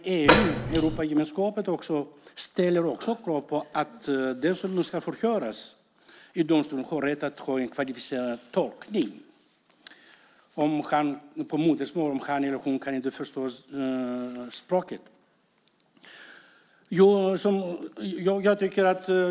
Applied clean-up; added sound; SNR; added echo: none; Door; -4 dB; none.